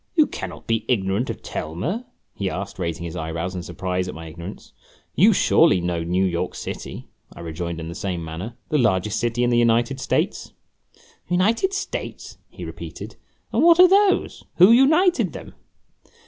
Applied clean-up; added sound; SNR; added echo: none; none; none; none.